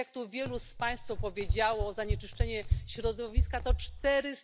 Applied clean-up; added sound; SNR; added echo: none; Run; -2 dB; none.